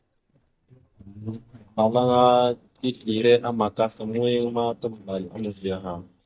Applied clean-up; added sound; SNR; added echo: neural mask model DeepFilterNet 3.